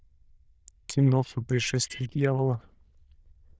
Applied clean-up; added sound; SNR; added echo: neural diffusion model UNIVERSE++.